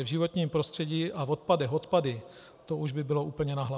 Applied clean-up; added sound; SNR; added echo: none; none; none; none.